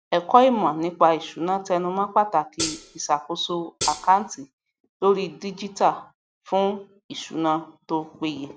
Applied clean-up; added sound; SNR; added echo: none; Hi-hat; 3 dB; none.